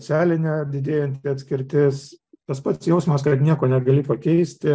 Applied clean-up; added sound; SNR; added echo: none; none; none; none.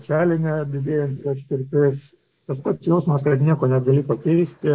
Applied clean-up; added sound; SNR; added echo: neural mask model Resemble Enhance denoiser.